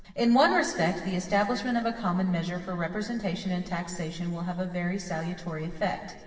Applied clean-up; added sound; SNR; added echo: none; none; none; reverberation time 2.5 s.